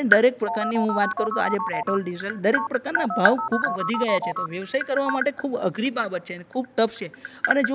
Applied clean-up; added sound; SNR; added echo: none; Telephone + Tap; 4 dB; none.